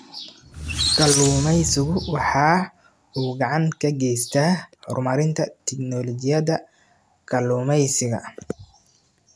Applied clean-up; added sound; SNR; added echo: none; Squeak; 3 dB; none.